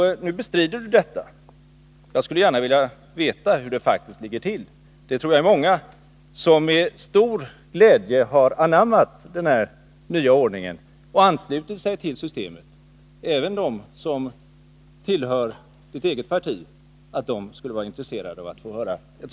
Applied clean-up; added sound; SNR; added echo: none; none; none; none.